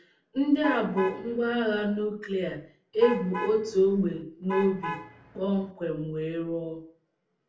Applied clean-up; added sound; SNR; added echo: none; Alarm / Truck; 10 dB; reverberation time 0.3 s.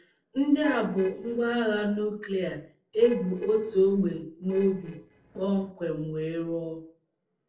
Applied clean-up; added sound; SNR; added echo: neural separator model SepFormer DNS4.